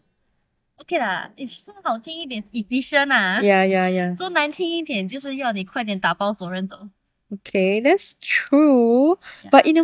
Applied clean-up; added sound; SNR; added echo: neural mask model DeepFilterNet 3.